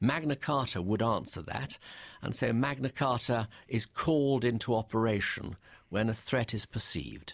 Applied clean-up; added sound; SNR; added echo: none; none; none; none.